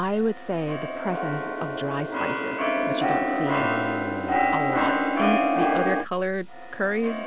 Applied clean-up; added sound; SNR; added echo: none; Keyboard (musical); -3 dB; none.